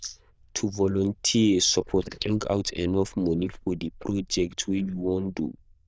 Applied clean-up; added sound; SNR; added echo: neural diffusion model UNIVERSE++.